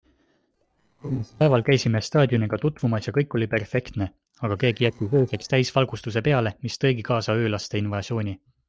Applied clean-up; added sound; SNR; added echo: neural separator model SepFormer DNS4.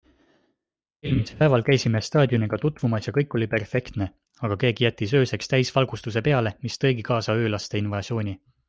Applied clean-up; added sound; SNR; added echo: none; none; none; none.